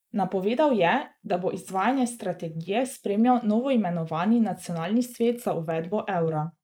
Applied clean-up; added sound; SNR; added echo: neural mask model Resemble Enhance denoiser.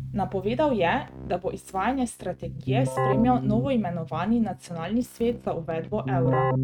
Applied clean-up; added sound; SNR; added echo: neural mask model RNNoise.